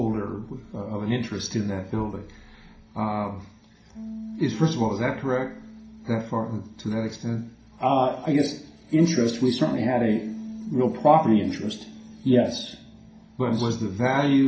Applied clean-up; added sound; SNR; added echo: none; Bass guitar; 18 dB; reverberation time 0.5 s.